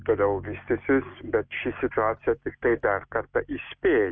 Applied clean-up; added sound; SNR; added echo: neural mask model RNNoise.